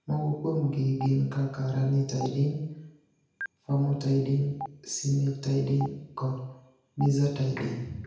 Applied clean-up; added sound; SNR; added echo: none; Stream; 18 dB; reverberation time 0.8 s.